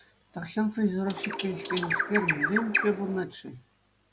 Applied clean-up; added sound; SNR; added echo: none; Bird; 0 dB; none.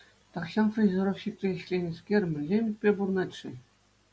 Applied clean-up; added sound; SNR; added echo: none; none; none; none.